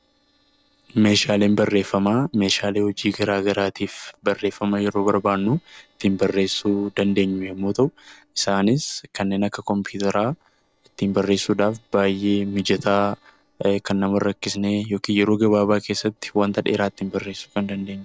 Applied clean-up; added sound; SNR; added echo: neural separator model SepFormer DNS4.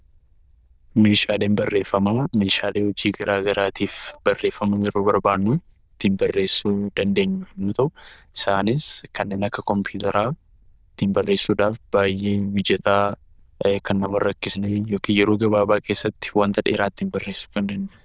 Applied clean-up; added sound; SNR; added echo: neural diffusion model UNIVERSE++.